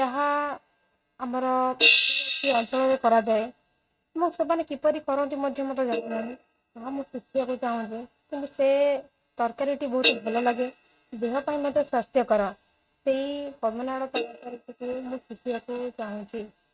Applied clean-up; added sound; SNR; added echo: neural mask model RNNoise.